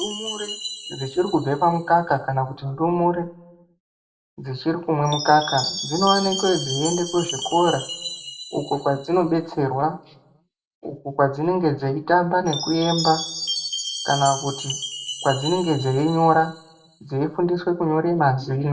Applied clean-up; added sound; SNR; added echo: none; Chime; 11 dB; reverberation time 0.4 s.